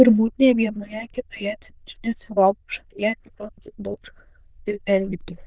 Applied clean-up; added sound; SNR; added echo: neural diffusion model UNIVERSE++.